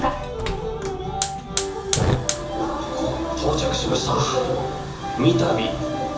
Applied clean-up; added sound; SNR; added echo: none; Hiss / Fire; 6 dB; reverberation time 0.7 s.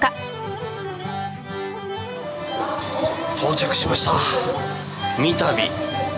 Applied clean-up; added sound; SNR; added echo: none; none; none; none.